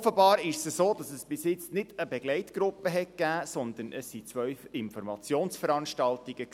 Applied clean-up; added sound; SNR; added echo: none; none; none; none.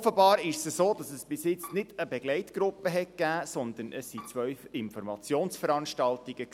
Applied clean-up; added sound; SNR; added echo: none; Bowed string instrument; 18 dB; none.